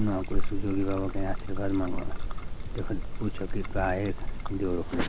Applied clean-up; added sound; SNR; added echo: none; Trickle, dribble; -4 dB; none.